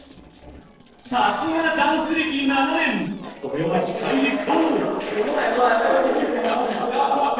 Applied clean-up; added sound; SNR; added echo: neural separator model SepFormer DNS4.